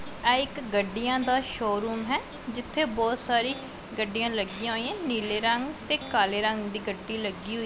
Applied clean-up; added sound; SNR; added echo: none; Electric guitar; 20 dB; none.